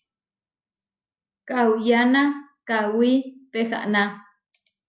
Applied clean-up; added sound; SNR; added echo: none; none; none; none.